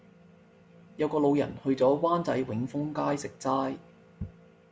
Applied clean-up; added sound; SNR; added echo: none; none; none; none.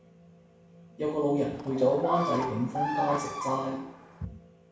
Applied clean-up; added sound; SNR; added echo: none; Bird vocalization, bird call, bird song; 3 dB; reverberation time 0.7 s.